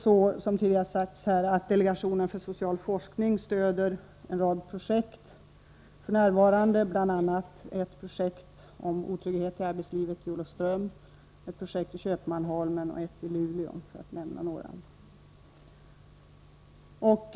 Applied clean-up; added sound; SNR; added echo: none; none; none; none.